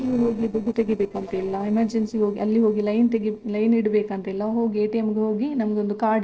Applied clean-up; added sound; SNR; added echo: neural separator model SepFormer DNS4.